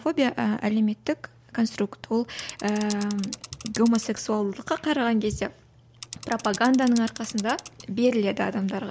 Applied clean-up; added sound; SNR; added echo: none; Mechanisms / Bicycle; 15 dB; none.